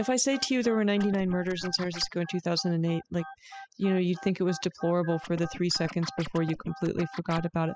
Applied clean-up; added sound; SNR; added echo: classical method spectral subtraction.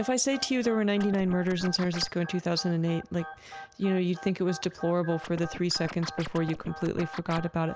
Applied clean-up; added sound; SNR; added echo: none; Scratching (performance technique); 13 dB; none.